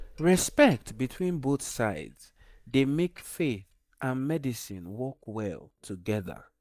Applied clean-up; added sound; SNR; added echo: neural mask model DeepFilterNet 3.